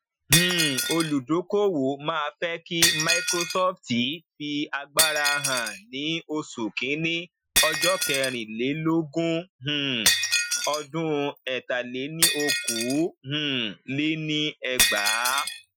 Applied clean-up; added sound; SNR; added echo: classical method Wiener filter.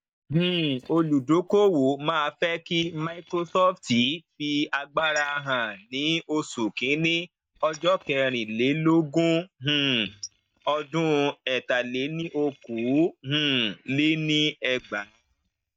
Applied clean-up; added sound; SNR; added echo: neural mask model DeepFilterNet 3.